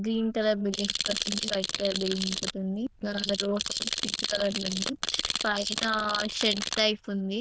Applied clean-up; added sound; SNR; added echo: neural diffusion model UNIVERSE++.